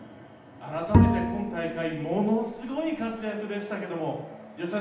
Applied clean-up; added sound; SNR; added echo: none; Bowed string instrument; -4 dB; reverberation time 0.8 s.